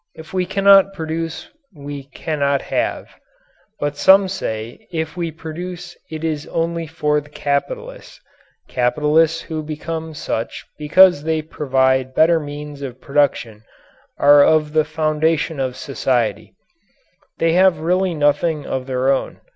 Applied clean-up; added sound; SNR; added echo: none; none; none; none.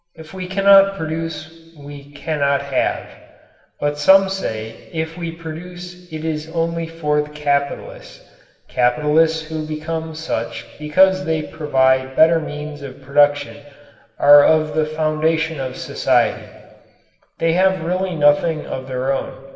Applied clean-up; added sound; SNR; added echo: none; none; none; reverberation time 1.4 s.